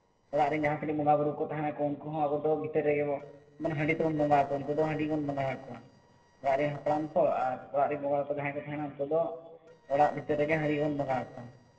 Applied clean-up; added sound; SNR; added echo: neural separator model SepFormer DNS4.